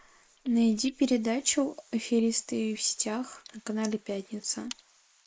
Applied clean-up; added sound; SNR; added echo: neural mask model Resemble Enhance denoiser.